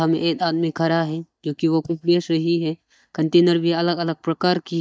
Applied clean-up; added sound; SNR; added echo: neural mask model DeepFilterNet 3.